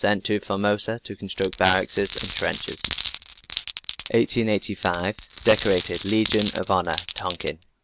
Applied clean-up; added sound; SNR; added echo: none; Glass; 11 dB; none.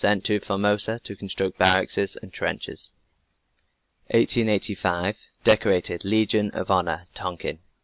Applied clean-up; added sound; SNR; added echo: none; none; none; none.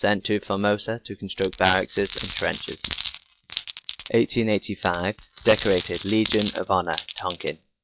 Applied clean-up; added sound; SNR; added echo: classical method log-MMSE.